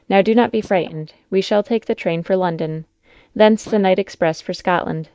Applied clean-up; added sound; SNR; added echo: neural mask model DeepFilterNet 3.